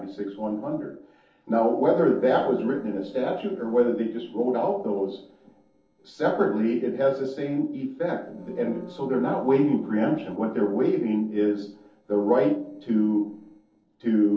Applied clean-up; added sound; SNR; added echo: neural separator model SepFormer DNS4.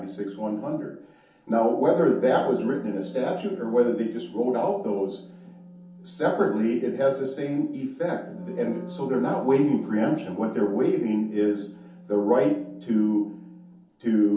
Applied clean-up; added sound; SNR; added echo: none; Wind instrument, woodwind instrument; 18 dB; reverberation time 0.5 s.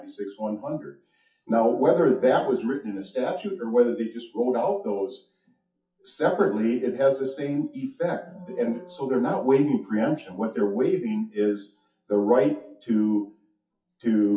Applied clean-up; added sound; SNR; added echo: classical method WPE with log-MMSE.